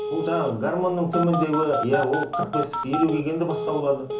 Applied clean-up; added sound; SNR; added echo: none; Telephone; 5 dB; reverberation time 0.8 s.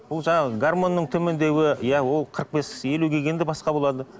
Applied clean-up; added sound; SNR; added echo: none; none; none; none.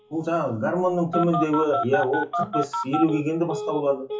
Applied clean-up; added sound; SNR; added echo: classical method WPE with log-MMSE.